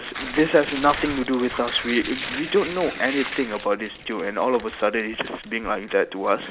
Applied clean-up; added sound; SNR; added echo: none; Tearing; 12 dB; none.